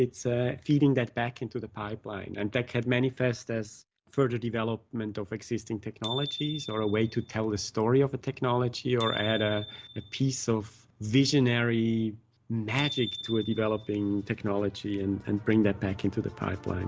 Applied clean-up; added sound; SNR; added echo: none; Bicycle bell; 14 dB; none.